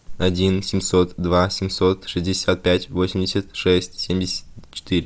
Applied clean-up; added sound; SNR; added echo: none; none; none; none.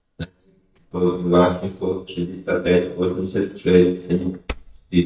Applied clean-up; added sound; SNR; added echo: neural mask model DeepFilterNet 3.